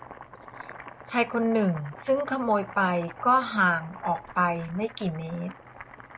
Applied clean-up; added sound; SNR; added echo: none; Boiling; 17 dB; none.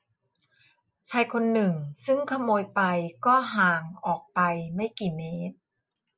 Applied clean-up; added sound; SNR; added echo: none; none; none; none.